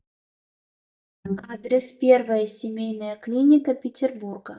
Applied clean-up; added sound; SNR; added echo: neural mask model DeepFilterNet 3.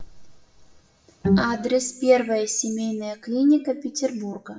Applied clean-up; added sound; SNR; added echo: classical method WPE with log-MMSE.